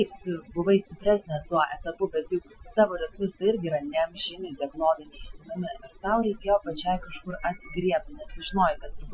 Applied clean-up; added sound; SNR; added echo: classical method Wiener filter.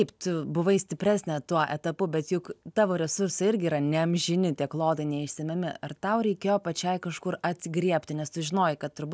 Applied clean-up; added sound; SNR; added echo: none; none; none; none.